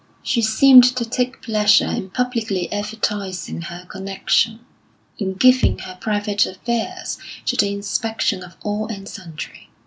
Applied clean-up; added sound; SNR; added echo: none; Bass drum; 0 dB; none.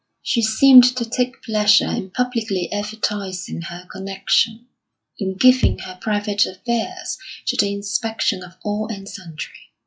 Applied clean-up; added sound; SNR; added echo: classical method log-MMSE.